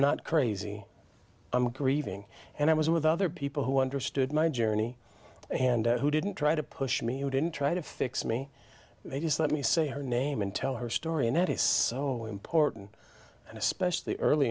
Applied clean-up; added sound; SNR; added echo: none; none; none; none.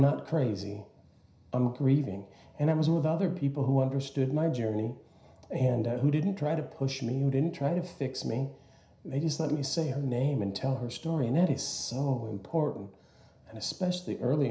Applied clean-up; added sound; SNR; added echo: none; none; none; reverberation time 0.5 s.